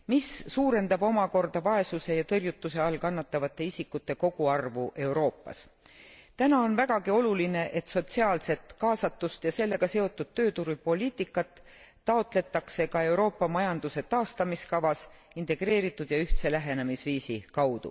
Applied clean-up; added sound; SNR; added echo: none; none; none; none.